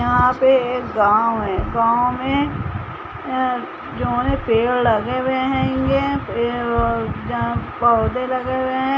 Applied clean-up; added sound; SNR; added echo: none; Bass drum; 15 dB; none.